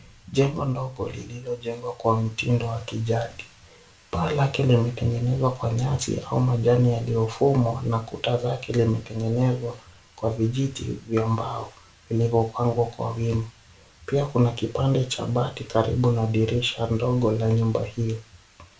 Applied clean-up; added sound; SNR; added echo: none; none; none; reverberation time 0.2 s.